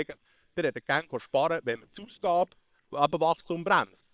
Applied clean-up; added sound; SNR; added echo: neural separator model SepFormer WHAM!.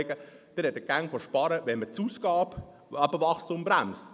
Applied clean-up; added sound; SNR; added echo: none; none; none; none.